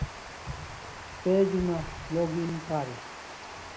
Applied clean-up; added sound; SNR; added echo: none; Water; 9 dB; none.